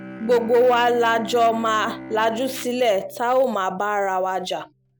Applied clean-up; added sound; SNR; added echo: none; Bowed string instrument; 17 dB; none.